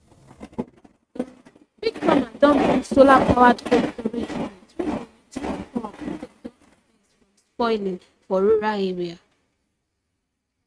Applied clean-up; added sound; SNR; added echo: neural mask model RNNoise.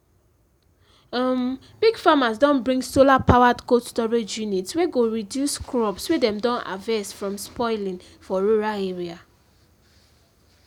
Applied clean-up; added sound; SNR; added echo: none; none; none; none.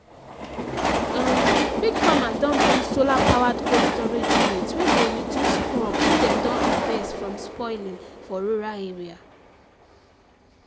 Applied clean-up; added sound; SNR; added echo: none; Train; -4 dB; none.